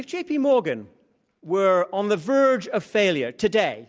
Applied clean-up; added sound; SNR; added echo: none; none; none; none.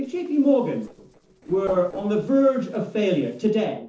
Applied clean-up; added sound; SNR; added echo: neural separator model SepFormer DNS4.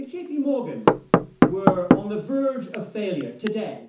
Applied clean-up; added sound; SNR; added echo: none; Knock / Wood; -4 dB; reverberation time 0.9 s.